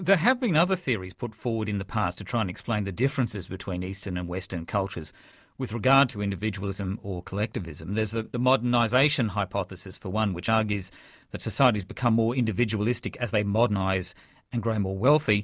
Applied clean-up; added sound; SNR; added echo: none; none; none; none.